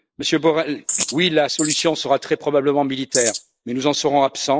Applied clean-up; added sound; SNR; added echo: neural mask model Resemble Enhance denoiser.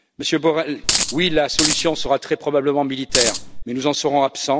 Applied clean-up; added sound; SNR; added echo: none; Coin (dropping); 0 dB; none.